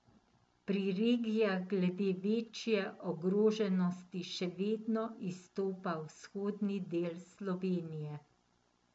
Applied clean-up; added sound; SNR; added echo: none; none; none; none.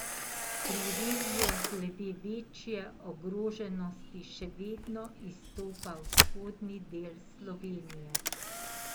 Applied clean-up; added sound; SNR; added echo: none; Camera; -4 dB; none.